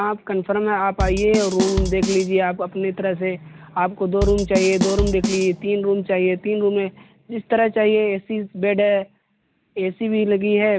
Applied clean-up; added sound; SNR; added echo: none; Bass drum / Snare drum / Drum kit; 4 dB; none.